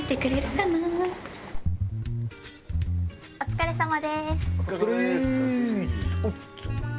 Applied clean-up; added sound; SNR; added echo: none; none; none; none.